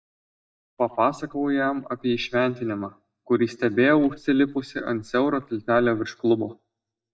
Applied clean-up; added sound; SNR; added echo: neural mask model DeepFilterNet 3.